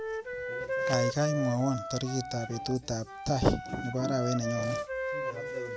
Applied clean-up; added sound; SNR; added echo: none; Wind instrument, woodwind instrument; 3 dB; none.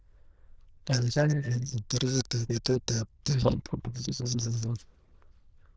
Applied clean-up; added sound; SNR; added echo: neural diffusion model UNIVERSE++.